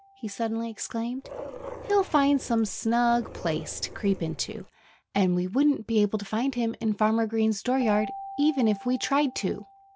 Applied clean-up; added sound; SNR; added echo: none; Dog + Keyboard (musical); 16 dB; none.